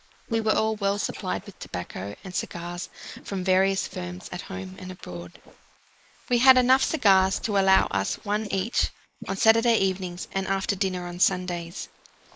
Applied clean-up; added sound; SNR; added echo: neural mask model Resemble Enhance denoiser.